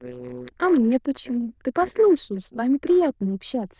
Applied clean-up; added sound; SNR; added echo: neural diffusion model UNIVERSE++.